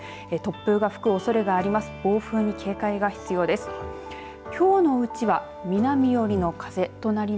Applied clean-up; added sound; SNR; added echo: none; none; none; none.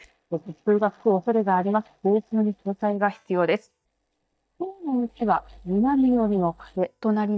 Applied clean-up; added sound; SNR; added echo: neural mask model DeepFilterNet 3.